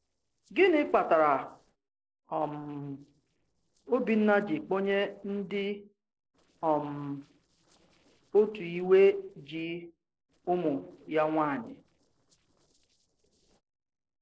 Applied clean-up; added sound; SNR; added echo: neural separator model SepFormer DNS4.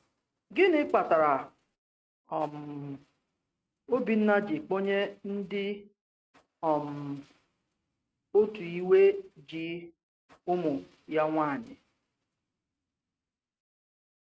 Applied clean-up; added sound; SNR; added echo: neural mask model RNNoise.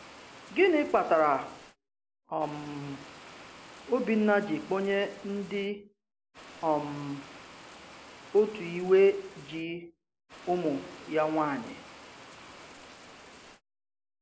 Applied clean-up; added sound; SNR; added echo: none; Water; 19 dB; none.